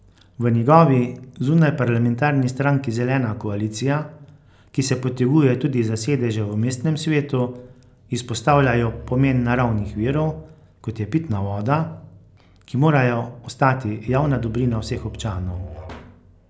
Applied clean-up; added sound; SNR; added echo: none; Musical instrument; 17 dB; none.